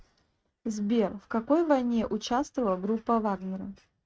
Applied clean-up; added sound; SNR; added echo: neural mask model RNNoise.